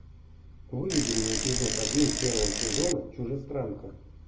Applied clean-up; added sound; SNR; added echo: none; Bicycle; -2 dB; reverberation time 0.2 s.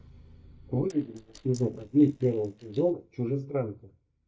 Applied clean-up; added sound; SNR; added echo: neural mask model DeepFilterNet 3.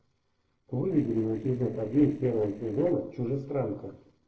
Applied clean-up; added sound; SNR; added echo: neural separator model SepFormer DNS4.